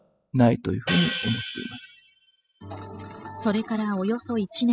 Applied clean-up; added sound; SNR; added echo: classical method spectral subtraction.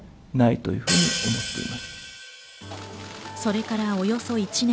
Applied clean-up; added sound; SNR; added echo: none; Hi-hat; 5 dB; none.